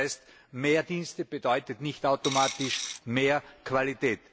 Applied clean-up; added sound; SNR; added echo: none; Coin (dropping); 6 dB; none.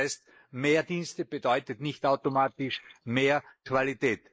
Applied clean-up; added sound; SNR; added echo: neural mask model Resemble Enhance denoiser.